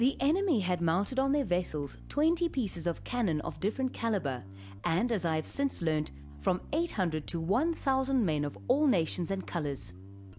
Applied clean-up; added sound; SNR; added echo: none; Bass guitar; 15 dB; none.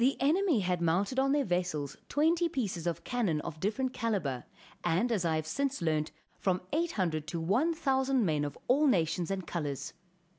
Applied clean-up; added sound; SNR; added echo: none; none; none; none.